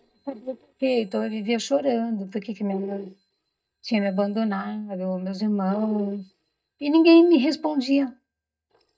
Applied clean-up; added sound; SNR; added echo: neural mask model DeepFilterNet 3.